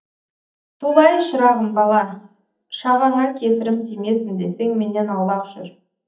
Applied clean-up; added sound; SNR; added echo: neural mask model DeepFilterNet 3.